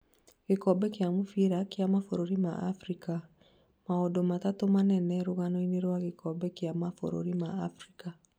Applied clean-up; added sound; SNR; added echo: none; none; none; none.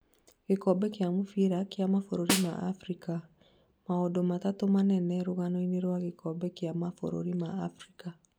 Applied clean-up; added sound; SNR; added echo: none; Snare drum; 5 dB; none.